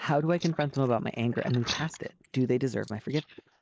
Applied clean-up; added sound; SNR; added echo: neural mask model Resemble Enhance denoiser.